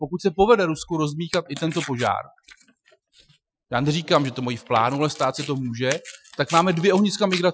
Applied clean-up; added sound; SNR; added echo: classical method Wiener filter.